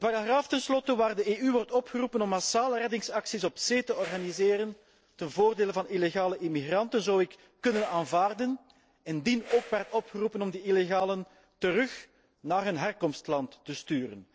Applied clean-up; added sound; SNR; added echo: neural separator model SepFormer DNS4.